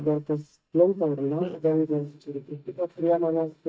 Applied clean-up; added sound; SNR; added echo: neural mask model DeepFilterNet 3.